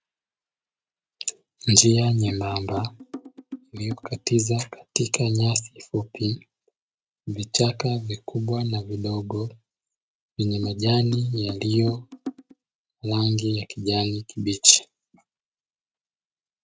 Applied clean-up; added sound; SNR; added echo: neural mask model RNNoise.